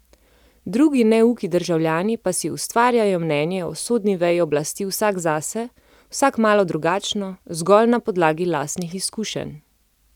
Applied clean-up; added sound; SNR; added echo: none; none; none; none.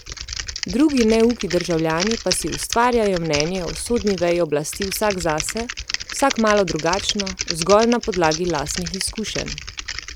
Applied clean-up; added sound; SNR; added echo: none; Typing; 9 dB; none.